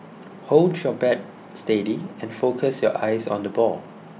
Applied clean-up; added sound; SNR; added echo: none; none; none; none.